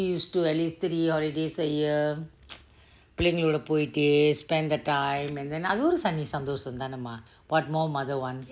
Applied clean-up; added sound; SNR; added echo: none; none; none; none.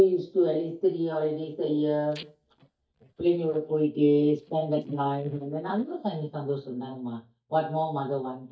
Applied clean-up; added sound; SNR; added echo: neural mask model DeepFilterNet 3.